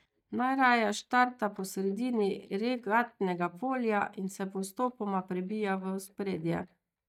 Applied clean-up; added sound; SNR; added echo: neural mask model DeepFilterNet 3.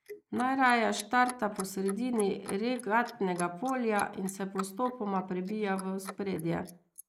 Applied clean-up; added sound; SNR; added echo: neural mask model Resemble Enhance denoiser.